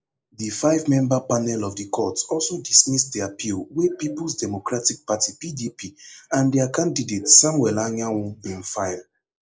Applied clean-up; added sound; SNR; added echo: neural mask model Resemble Enhance denoiser.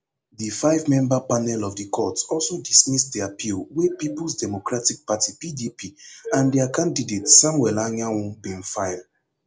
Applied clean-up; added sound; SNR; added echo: none; none; none; none.